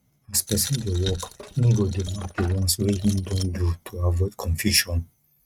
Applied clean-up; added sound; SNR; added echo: neural mask model RNNoise.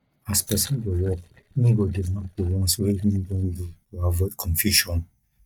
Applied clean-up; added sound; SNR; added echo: neural mask model DeepFilterNet 3.